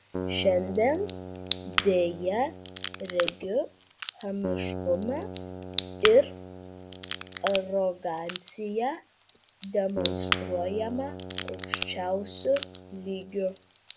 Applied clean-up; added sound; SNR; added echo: none; Keyboard (musical) + Crack / Crackle; 4 dB; none.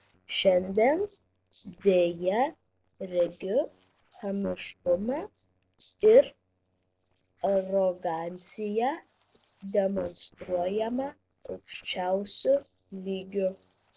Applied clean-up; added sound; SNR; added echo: neural separator model SepFormer DNS4.